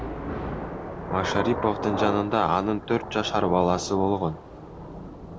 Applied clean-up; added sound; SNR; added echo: none; Thunder / Rain; 6 dB; none.